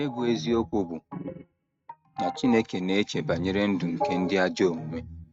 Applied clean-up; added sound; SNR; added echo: neural mask model RNNoise.